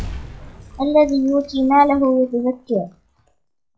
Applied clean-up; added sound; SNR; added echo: classical method log-MMSE.